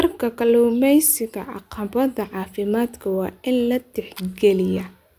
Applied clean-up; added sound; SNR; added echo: none; none; none; none.